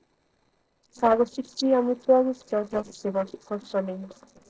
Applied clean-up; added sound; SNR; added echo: neural separator model SepFormer DNS4.